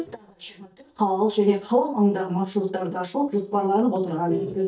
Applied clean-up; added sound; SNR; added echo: neural mask model DeepFilterNet 3.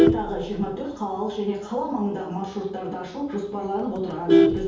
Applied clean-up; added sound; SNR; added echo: none; Vehicle horn, car horn, honking; -3 dB; reverberation time 0.7 s.